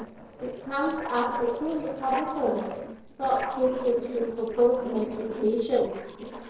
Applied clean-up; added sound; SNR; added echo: neural separator model SepFormer DNS4.